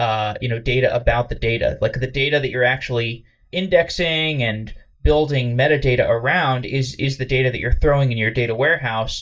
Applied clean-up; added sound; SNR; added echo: neural mask model DeepFilterNet 3.